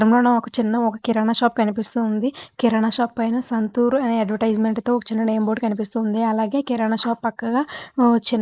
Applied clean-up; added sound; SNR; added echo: neural mask model Resemble Enhance denoiser.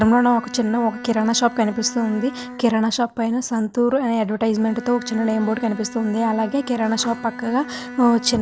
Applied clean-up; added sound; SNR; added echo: none; Bowed string instrument; 15 dB; none.